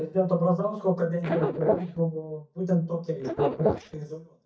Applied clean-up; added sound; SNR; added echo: neural mask model DeepFilterNet 3.